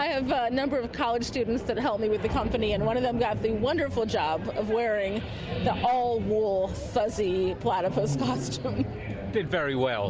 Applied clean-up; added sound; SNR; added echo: none; none; none; none.